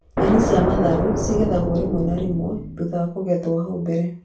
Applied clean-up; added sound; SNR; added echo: none; Explosion; 1 dB; reverberation time 0.3 s.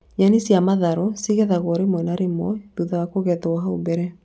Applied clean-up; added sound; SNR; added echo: none; none; none; none.